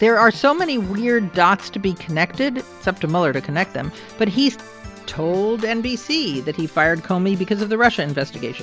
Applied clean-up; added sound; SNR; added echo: none; Organ; 18 dB; none.